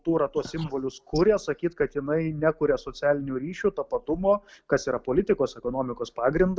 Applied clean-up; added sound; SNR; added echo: none; none; none; none.